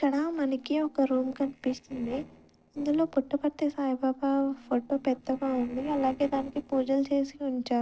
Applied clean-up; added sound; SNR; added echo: neural separator model SepFormer DNS4.